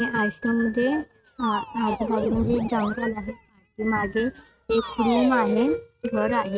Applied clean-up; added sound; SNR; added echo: neural mask model RNNoise.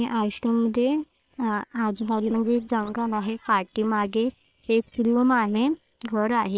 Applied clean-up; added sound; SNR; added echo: neural separator model SepFormer WHAM!.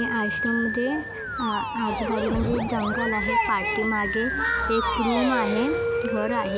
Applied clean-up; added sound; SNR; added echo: none; Musical instrument; 2 dB; none.